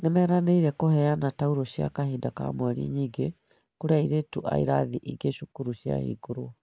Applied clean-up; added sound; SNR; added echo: none; none; none; none.